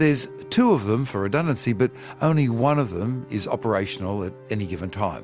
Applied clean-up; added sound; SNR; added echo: none; none; none; none.